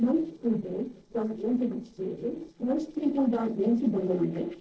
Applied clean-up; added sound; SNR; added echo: neural separator model SepFormer DNS4.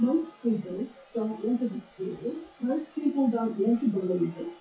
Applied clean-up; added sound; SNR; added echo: classical method WPE with log-MMSE.